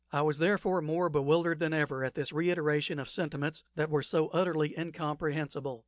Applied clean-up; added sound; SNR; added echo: none; none; none; none.